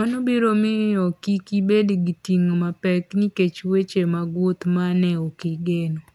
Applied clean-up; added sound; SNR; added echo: none; none; none; none.